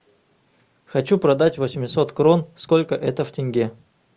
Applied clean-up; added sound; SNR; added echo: none; none; none; none.